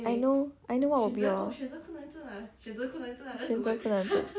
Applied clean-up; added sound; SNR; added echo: none; none; none; none.